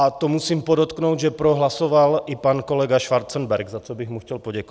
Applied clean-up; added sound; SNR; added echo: none; none; none; none.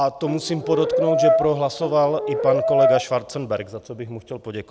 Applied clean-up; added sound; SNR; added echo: none; Brass instrument; -2 dB; none.